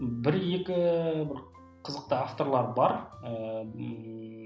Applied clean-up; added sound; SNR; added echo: none; none; none; none.